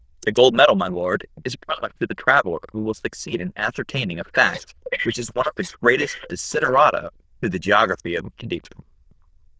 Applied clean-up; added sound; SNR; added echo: neural diffusion model UNIVERSE++.